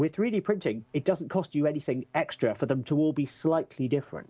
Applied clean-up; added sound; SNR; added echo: none; none; none; none.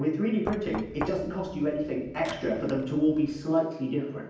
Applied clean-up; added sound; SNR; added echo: none; Knock; 13 dB; reverberation time 0.9 s.